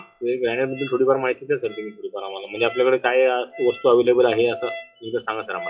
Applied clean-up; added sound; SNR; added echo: classical method WPE with log-MMSE.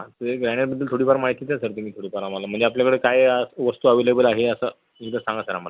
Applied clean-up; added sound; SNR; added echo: none; none; none; none.